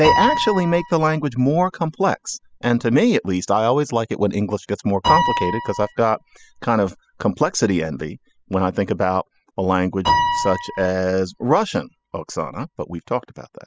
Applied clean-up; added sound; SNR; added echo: classical method spectral subtraction.